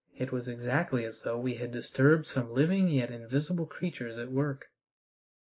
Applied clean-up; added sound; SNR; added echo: neural mask model Resemble Enhance denoiser.